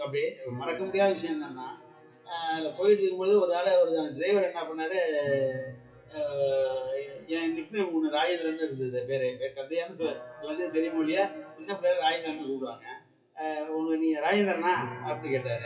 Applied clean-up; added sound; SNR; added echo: classical method WPE with log-MMSE.